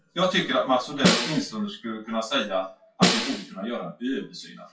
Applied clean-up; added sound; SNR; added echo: classical method WPE with log-MMSE.